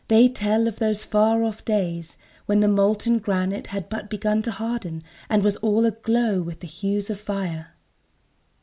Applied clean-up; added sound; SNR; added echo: none; none; none; none.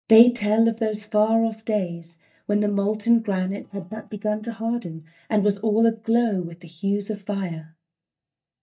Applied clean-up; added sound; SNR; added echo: neural mask model DeepFilterNet 3.